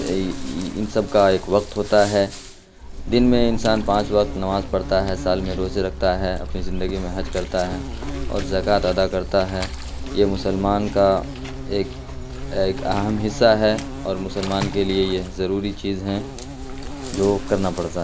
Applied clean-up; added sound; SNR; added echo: none; Insect; 7 dB; none.